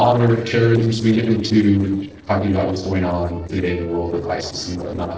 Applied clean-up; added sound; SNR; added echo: neural separator model SepFormer DNS4.